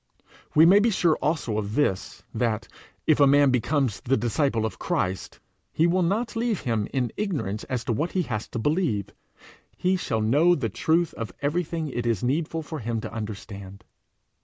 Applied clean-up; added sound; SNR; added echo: none; none; none; none.